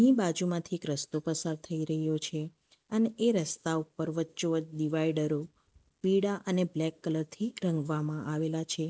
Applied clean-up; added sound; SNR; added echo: none; none; none; none.